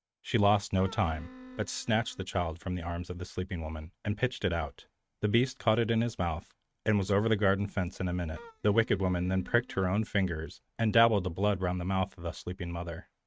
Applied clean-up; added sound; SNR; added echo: neural mask model RNNoise.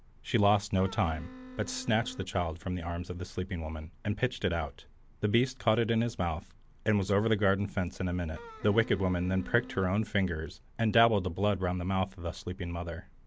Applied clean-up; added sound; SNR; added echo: none; Wind instrument, woodwind instrument; 16 dB; none.